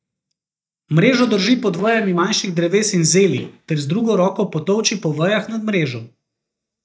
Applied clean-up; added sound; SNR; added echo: neural mask model DeepFilterNet 3.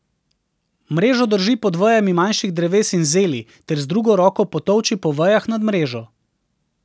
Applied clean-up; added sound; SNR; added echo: none; none; none; none.